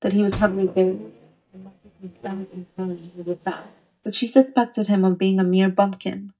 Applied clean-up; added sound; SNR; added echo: neural mask model DeepFilterNet 3.